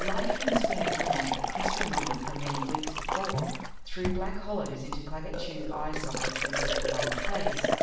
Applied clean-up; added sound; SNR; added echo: none; Liquid; -1 dB; reverberation time 0.7 s.